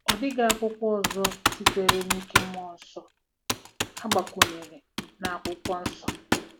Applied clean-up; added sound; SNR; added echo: none; Computer keyboard; -2 dB; none.